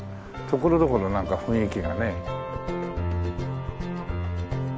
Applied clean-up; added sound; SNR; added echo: none; none; none; none.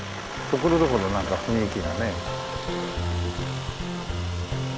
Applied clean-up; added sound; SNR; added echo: none; Aircraft; 9 dB; none.